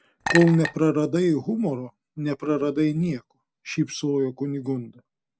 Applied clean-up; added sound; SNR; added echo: none; Chink, clink; 7 dB; none.